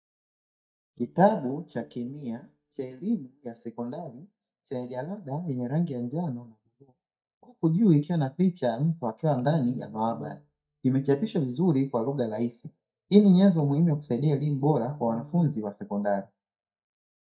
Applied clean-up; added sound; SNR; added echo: neural mask model DeepFilterNet 3.